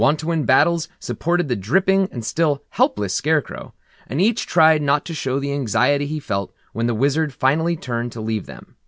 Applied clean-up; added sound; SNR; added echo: none; none; none; none.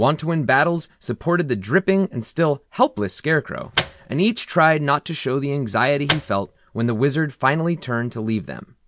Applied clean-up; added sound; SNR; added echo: none; Microwave oven; 9 dB; none.